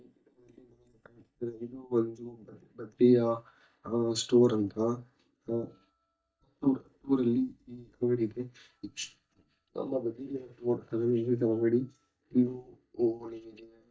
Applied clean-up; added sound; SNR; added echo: neural mask model DeepFilterNet 3.